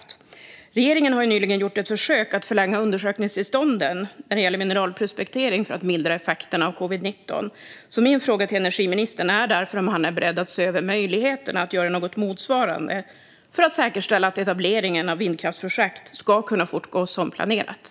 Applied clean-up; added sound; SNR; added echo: none; none; none; none.